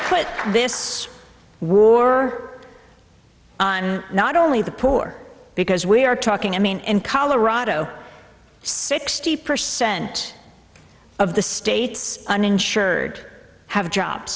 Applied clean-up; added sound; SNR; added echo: none; none; none; none.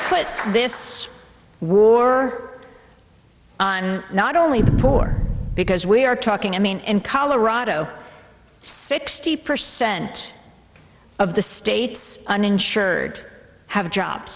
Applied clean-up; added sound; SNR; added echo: none; Boom; 0 dB; none.